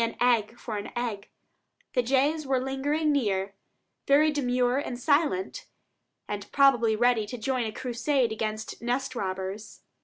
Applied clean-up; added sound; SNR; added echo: none; none; none; none.